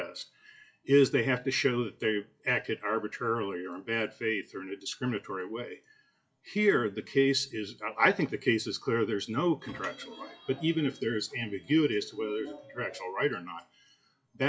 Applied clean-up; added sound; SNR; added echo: classical method WPE with log-MMSE.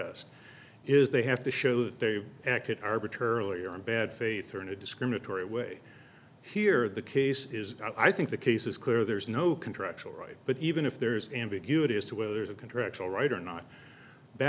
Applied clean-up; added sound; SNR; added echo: none; none; none; none.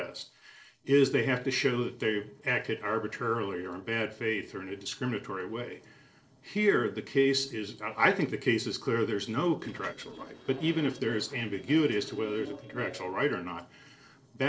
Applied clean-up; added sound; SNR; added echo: neural separator model SepFormer DNS4.